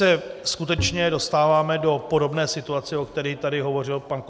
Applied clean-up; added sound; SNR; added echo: none; Bowed string instrument; 6 dB; none.